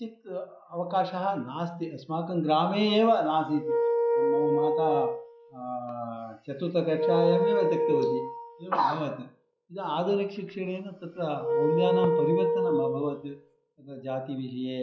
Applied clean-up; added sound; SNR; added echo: classical method log-MMSE.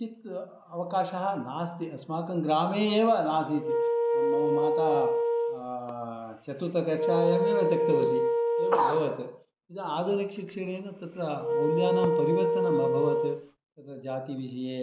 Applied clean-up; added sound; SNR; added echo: none; Wind instrument, woodwind instrument; -3 dB; none.